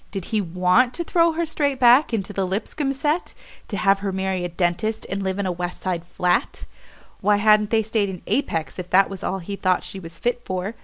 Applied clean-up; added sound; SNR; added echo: none; none; none; none.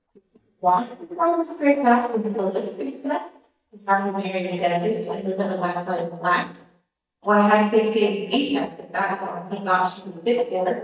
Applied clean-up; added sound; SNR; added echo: neural mask model DeepFilterNet 3.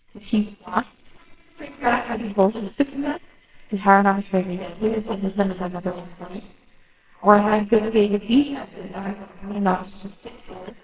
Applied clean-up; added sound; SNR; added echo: neural separator model SepFormer WHAMR!.